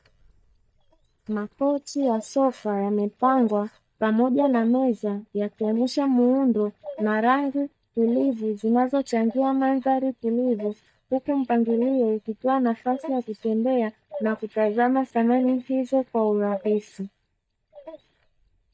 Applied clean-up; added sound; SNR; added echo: neural mask model DeepFilterNet 3.